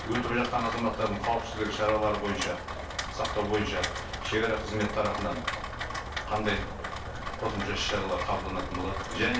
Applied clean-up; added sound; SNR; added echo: none; Rain; 4 dB; reverberation time 0.3 s.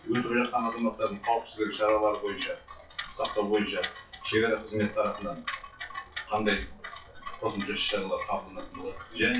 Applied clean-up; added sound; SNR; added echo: classical method WPE with log-MMSE.